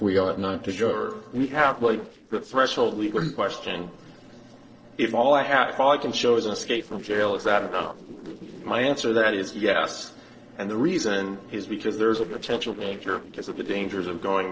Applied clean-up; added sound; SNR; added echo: neural separator model SepFormer DNS4.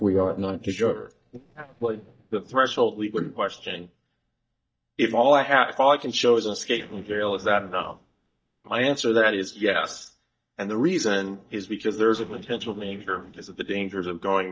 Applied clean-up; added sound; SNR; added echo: neural mask model DeepFilterNet 3.